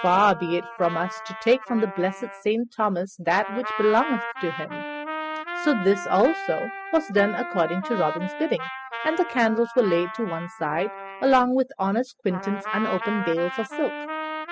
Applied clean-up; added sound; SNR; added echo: classical method spectral subtraction.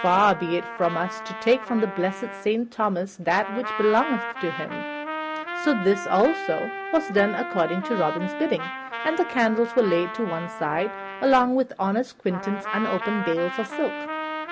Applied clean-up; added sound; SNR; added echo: none; Trumpet; 8 dB; none.